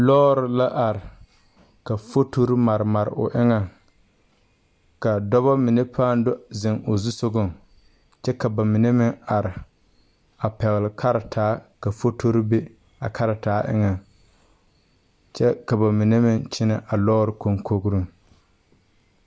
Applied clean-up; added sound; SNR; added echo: none; none; none; none.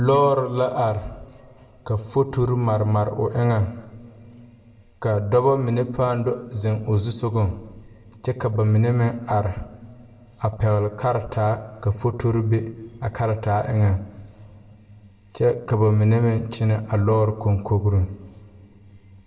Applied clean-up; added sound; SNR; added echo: none; none; none; reverberation time 1.5 s.